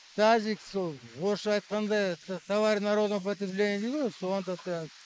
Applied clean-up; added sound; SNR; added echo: neural mask model Resemble Enhance denoiser.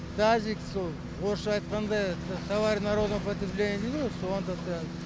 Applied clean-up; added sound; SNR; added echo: none; none; none; none.